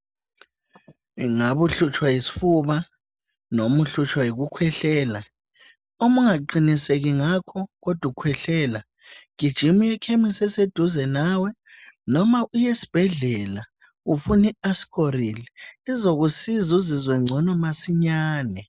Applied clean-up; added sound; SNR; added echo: none; none; none; none.